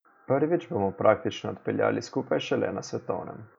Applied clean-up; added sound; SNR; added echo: none; none; none; none.